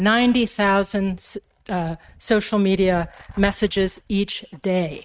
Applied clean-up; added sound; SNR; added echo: neural mask model RNNoise.